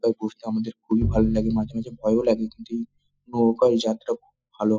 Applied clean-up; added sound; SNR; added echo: classical method spectral subtraction.